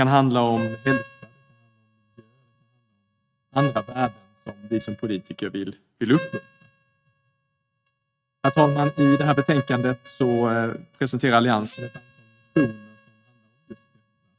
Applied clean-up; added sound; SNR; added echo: neural mask model RNNoise.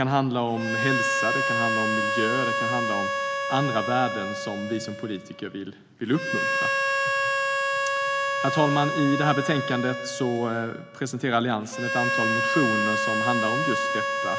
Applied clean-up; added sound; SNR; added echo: none; Harmonica; -1 dB; none.